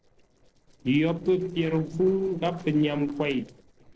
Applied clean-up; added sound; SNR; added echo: neural separator model SepFormer DNS4.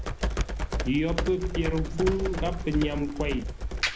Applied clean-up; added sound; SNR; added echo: none; Computer keyboard; 1 dB; none.